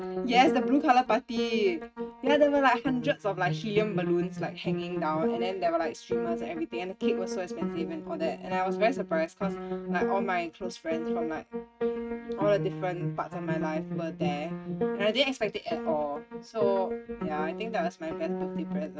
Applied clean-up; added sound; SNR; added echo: neural mask model RNNoise.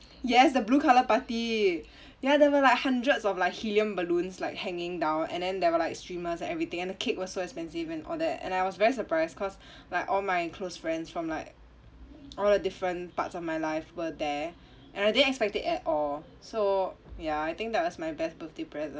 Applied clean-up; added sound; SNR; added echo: none; none; none; none.